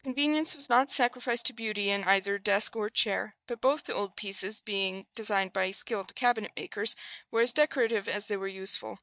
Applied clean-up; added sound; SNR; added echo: neural mask model DeepFilterNet 3.